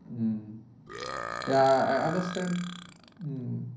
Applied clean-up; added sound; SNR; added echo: none; Burping, eructation; 10 dB; reverberation time 0.6 s.